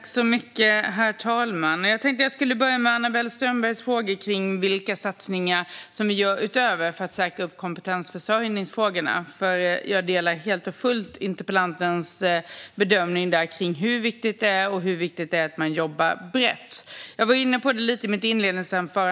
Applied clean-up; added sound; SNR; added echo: none; none; none; none.